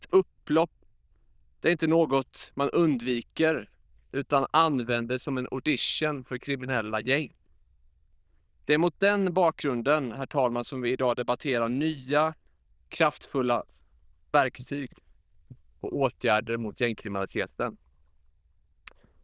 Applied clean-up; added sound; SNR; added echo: neural diffusion model UNIVERSE++.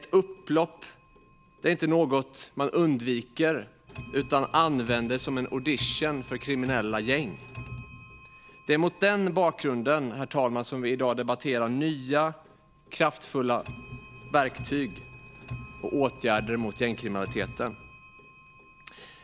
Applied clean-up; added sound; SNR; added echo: none; Clock; 13 dB; none.